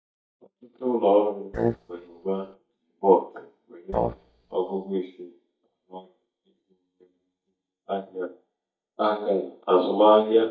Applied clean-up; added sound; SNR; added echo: neural mask model DeepFilterNet 3.